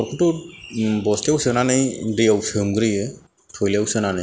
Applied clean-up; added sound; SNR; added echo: none; none; none; none.